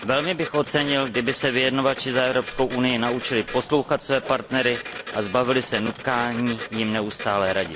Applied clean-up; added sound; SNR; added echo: none; Printer; 12 dB; none.